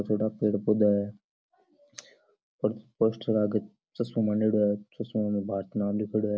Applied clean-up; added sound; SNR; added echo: none; none; none; none.